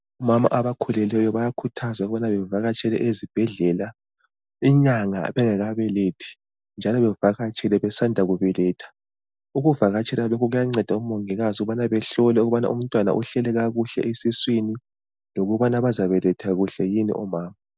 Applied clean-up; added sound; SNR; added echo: none; none; none; none.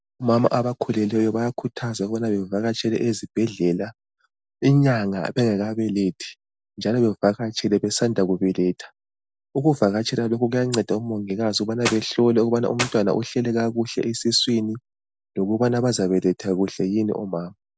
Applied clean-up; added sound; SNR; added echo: none; Clapping; 7 dB; none.